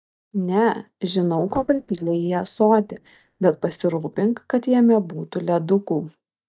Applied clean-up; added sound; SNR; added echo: neural mask model DeepFilterNet 3.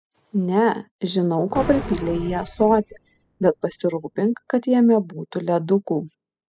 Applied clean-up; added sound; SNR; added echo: classical method spectral subtraction.